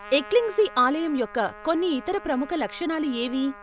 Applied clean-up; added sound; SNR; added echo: none; Trumpet; 18 dB; none.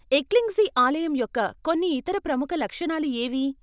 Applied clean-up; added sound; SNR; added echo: none; none; none; none.